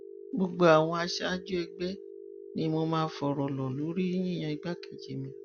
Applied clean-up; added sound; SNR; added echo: none; Telephone; 15 dB; none.